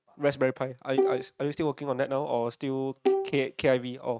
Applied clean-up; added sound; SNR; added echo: neural mask model RNNoise.